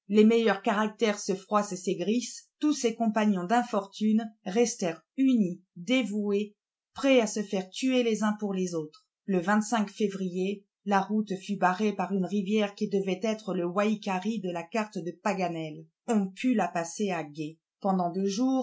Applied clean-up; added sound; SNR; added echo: none; none; none; none.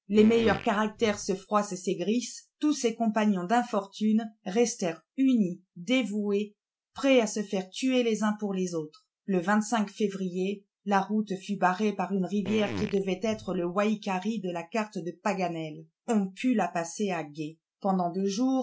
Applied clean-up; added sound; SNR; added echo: none; Fart; 11 dB; none.